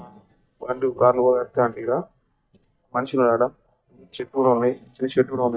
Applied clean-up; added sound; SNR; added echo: neural mask model DeepFilterNet 3.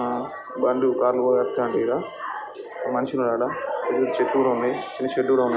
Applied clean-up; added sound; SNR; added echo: none; none; none; none.